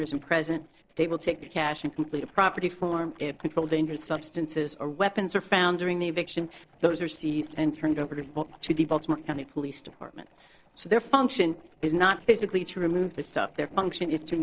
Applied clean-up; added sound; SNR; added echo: neural separator model SepFormer DNS4.